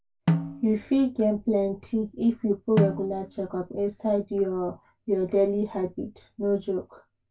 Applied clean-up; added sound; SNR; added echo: none; Snare drum; 4 dB; reverberation time 0.1 s.